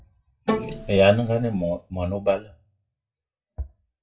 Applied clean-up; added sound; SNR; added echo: classical method WPE with log-MMSE.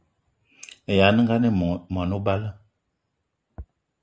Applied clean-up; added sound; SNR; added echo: none; none; none; none.